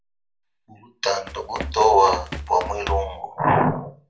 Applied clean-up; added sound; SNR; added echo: none; Run; 9 dB; reverberation time 0.3 s.